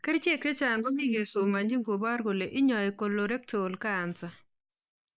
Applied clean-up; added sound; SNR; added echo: neural mask model Resemble Enhance denoiser.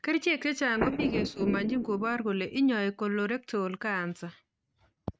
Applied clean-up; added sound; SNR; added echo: neural mask model RNNoise.